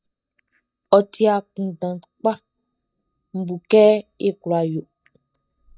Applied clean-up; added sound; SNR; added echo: neural mask model DeepFilterNet 3.